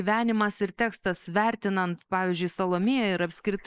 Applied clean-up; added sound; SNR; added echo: neural mask model Resemble Enhance denoiser.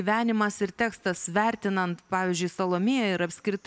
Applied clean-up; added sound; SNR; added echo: none; none; none; none.